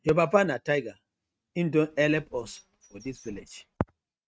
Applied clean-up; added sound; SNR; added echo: neural mask model RNNoise.